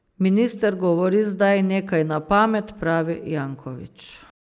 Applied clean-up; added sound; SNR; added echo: none; none; none; none.